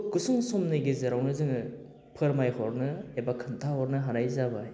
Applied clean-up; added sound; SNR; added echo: none; none; none; none.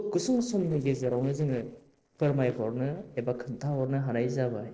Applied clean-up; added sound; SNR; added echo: neural separator model SepFormer DNS4.